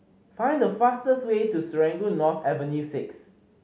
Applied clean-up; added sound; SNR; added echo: none; none; none; none.